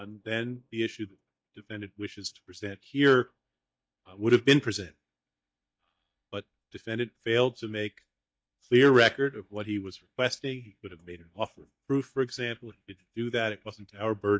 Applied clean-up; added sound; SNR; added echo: neural mask model DeepFilterNet 3.